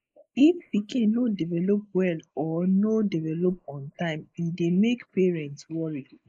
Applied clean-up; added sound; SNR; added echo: neural mask model Resemble Enhance denoiser.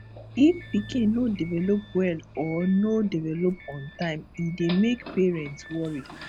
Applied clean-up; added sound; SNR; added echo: none; Doorbell + Car; 17 dB; none.